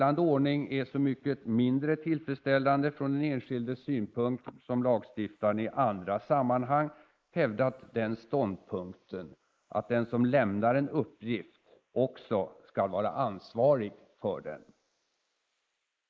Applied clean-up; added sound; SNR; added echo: neural mask model Resemble Enhance denoiser.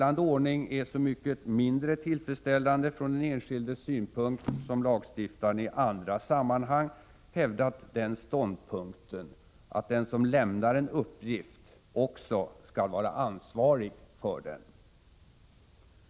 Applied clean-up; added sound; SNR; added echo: none; Percussion; 10 dB; none.